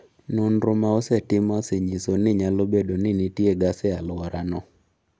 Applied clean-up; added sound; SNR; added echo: none; none; none; none.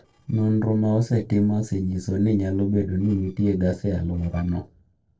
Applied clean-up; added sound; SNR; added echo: neural separator model SepFormer DNS4.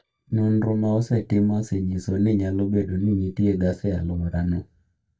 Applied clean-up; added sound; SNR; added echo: neural mask model DeepFilterNet 3.